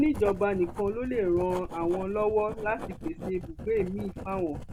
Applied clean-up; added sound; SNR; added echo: none; Writing; 11 dB; none.